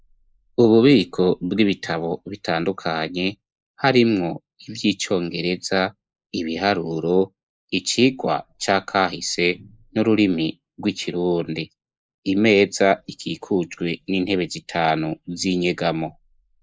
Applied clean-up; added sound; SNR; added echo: neural mask model Resemble Enhance denoiser.